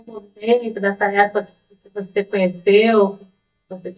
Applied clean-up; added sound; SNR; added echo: neural mask model DeepFilterNet 3.